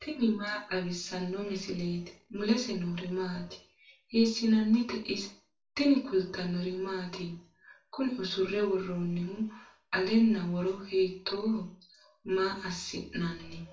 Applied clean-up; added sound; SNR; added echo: none; none; none; reverberation time 0.3 s.